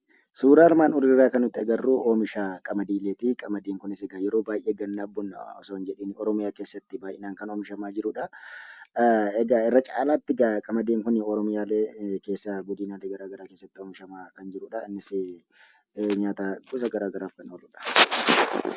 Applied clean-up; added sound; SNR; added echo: none; none; none; none.